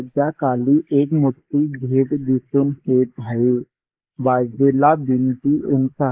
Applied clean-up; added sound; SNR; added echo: neural mask model Resemble Enhance denoiser.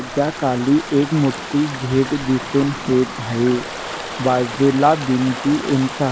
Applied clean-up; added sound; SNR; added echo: none; Stream / Ocean; 10 dB; none.